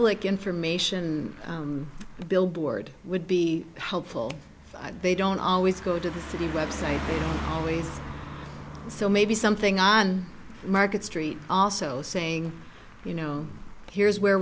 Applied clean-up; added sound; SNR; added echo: none; Car passing by; 13 dB; none.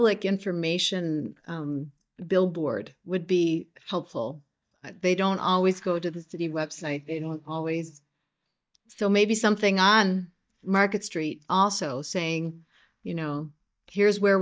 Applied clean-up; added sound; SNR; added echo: neural mask model DeepFilterNet 3.